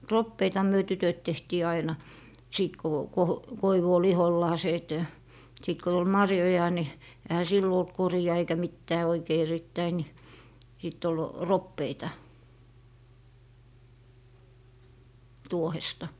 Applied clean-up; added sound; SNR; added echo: none; none; none; none.